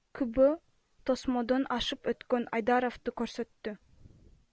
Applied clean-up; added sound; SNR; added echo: none; none; none; none.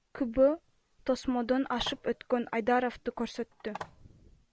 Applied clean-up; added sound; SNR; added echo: none; Telephone; 16 dB; none.